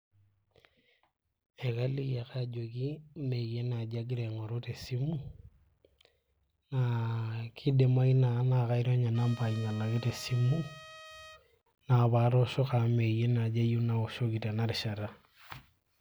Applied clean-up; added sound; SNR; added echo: none; Trumpet; 19 dB; none.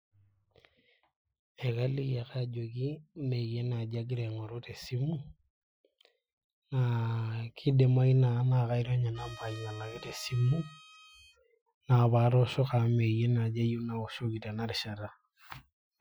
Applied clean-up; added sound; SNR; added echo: classical method Wiener filter.